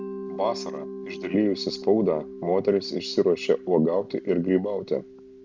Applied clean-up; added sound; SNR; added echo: none; Mallet percussion; 13 dB; none.